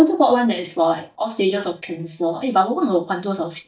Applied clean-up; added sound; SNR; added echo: neural mask model DeepFilterNet 3.